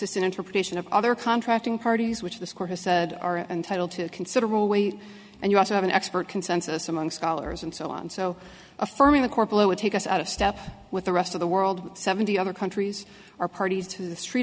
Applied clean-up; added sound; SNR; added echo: none; none; none; none.